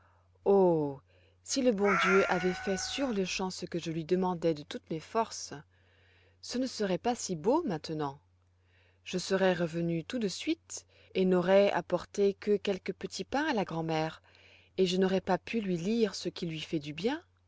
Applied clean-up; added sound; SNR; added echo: none; Meow; 4 dB; none.